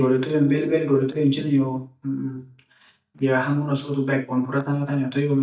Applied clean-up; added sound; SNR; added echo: neural mask model DeepFilterNet 3.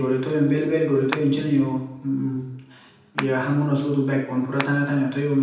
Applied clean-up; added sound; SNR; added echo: none; Clapping; 9 dB; reverberation time 0.8 s.